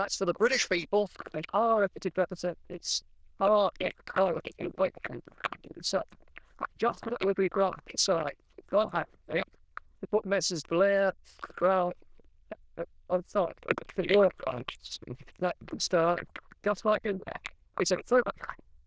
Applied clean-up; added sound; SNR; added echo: neural diffusion model UNIVERSE++.